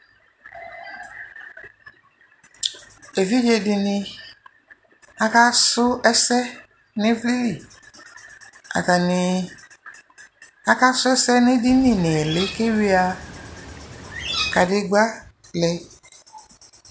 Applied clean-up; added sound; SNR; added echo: none; Bird; 9 dB; none.